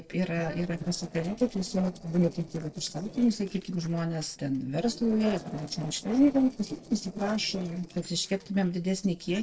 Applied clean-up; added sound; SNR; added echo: neural separator model SepFormer DNS4.